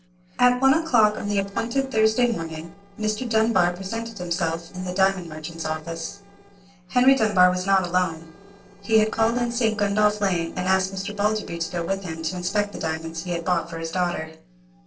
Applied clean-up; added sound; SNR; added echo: neural separator model SepFormer DNS4.